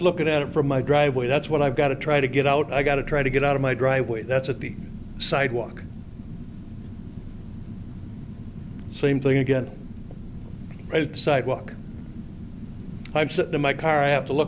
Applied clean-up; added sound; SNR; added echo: none; Fire; 14 dB; none.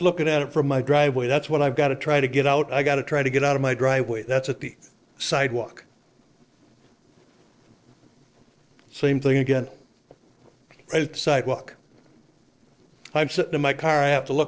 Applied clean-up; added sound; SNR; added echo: neural separator model SepFormer DNS4.